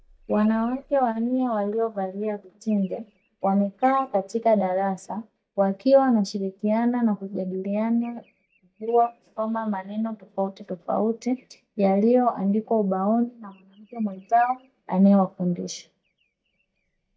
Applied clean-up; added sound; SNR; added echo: neural mask model DeepFilterNet 3.